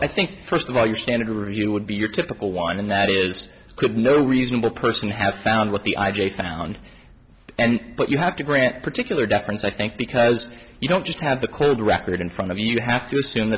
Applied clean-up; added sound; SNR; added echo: none; none; none; none.